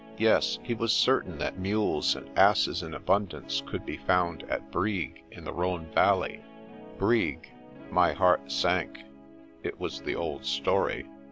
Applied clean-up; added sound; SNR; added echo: none; Guitar; 17 dB; none.